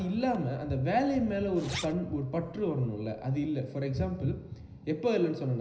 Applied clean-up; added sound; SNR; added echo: none; Zipper (clothing); 17 dB; reverberation time 0.9 s.